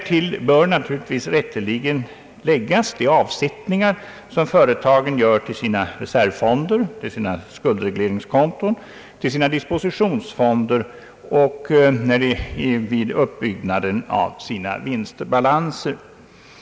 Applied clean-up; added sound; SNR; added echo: none; none; none; none.